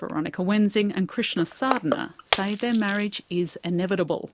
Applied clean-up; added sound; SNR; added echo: none; Crushing + Shatter; 8 dB; none.